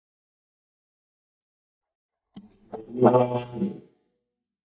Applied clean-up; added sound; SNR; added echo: neural mask model DeepFilterNet 3.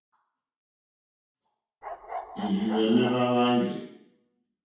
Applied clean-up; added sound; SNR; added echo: none; Bark; 10 dB; reverberation time 0.6 s.